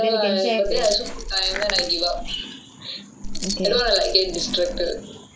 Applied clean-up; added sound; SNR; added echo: none; Keys jangling; 7 dB; none.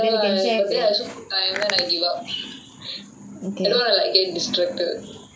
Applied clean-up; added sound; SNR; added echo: none; none; none; none.